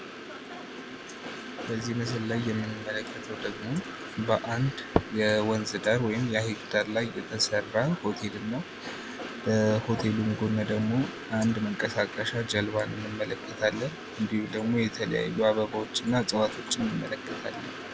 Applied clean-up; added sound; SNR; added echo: none; Train; 10 dB; none.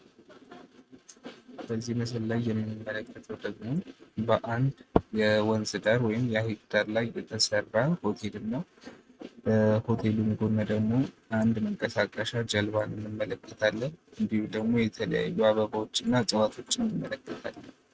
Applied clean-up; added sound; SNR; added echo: neural mask model RNNoise.